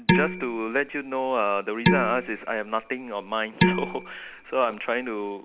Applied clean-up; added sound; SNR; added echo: none; Dishes, pots, and pans; 0 dB; none.